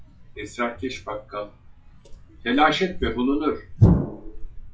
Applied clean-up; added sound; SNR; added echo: classical method WPE with log-MMSE.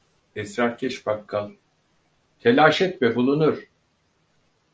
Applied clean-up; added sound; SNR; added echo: none; none; none; none.